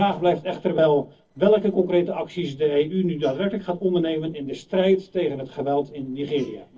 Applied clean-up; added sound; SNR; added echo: neural separator model SepFormer DNS4.